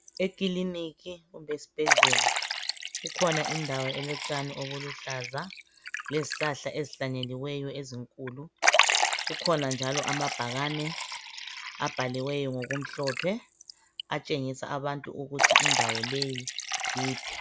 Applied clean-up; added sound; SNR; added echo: none; Liquid; -2 dB; none.